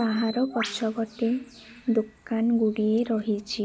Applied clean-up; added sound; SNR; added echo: none; Bird; 17 dB; none.